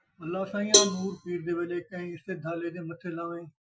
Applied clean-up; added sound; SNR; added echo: classical method Wiener filter.